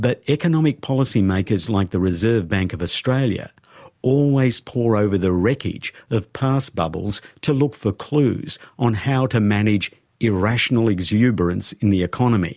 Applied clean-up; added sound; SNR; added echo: none; none; none; none.